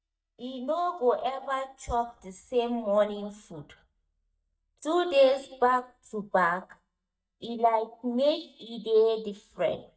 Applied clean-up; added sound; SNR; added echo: neural mask model DeepFilterNet 3.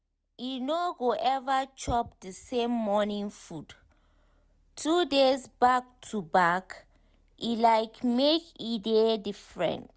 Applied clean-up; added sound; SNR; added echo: none; none; none; none.